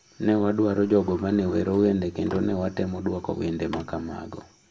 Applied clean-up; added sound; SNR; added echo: none; Sliding door; 19 dB; reverberation time 0.5 s.